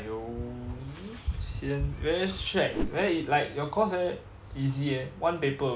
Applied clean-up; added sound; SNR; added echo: none; Whoosh, swoosh, swish; 13 dB; none.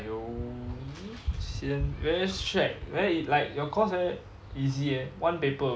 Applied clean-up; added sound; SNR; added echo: none; none; none; none.